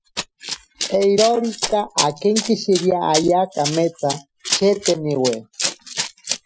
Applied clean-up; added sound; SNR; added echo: classical method Wiener filter.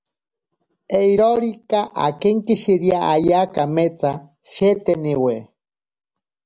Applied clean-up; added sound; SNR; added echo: none; none; none; none.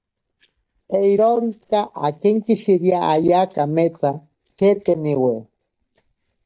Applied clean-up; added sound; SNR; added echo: neural mask model DeepFilterNet 3.